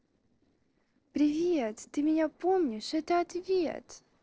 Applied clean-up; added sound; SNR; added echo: neural separator model SepFormer DNS4.